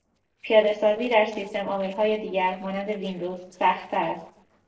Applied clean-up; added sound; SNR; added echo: neural separator model SepFormer DNS4.